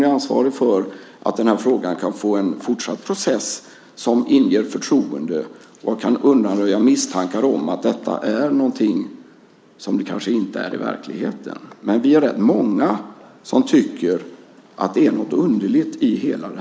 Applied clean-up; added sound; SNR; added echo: none; none; none; none.